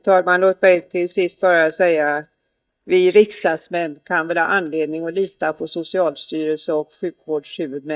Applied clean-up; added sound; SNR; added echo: neural mask model DeepFilterNet 3.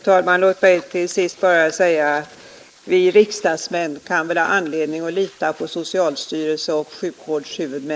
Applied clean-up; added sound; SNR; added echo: neural mask model Resemble Enhance denoiser.